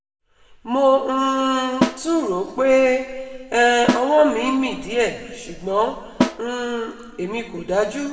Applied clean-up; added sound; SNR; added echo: none; Snare drum; 6 dB; reverberation time 1.5 s.